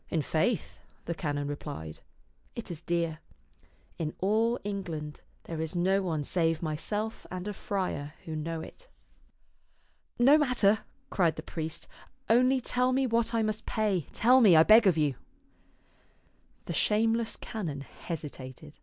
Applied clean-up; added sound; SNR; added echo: none; none; none; none.